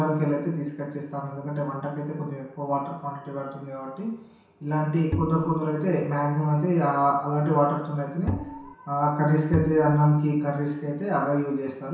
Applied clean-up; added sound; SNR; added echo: none; Bowed string instrument; 5 dB; reverberation time 0.7 s.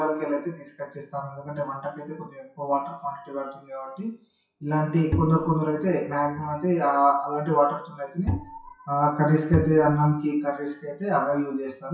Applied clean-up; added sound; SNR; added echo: classical method WPE with log-MMSE.